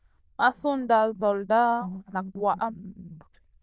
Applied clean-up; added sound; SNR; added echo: neural diffusion model UNIVERSE++.